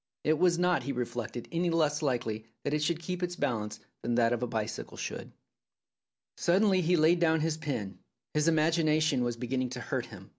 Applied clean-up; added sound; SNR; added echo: none; none; none; none.